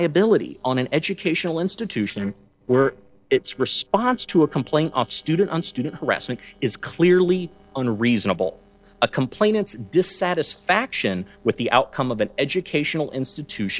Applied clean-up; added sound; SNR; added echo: neural separator model SepFormer DNS4.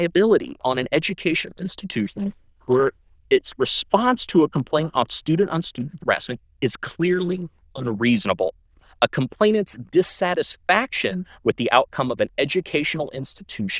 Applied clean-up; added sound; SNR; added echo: neural diffusion model UNIVERSE++.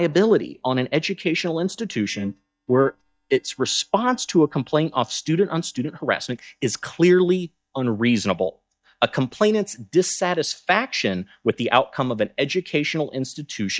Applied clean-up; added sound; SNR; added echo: neural mask model DeepFilterNet 3.